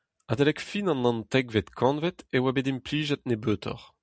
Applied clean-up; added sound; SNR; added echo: none; none; none; none.